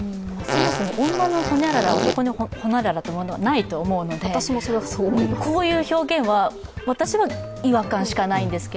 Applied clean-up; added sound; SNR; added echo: none; Fart; 2 dB; none.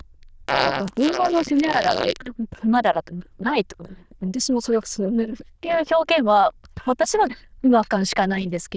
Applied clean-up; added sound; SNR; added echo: neural diffusion model UNIVERSE++.